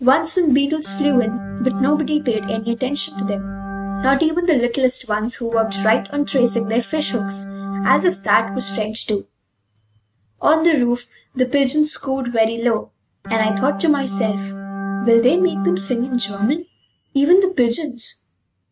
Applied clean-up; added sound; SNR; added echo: neural mask model RNNoise.